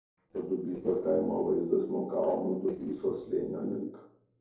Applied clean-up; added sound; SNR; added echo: neural separator model SepFormer DNS4.